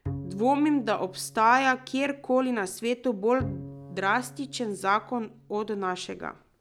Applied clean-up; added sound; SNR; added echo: none; Bowed string instrument; 15 dB; none.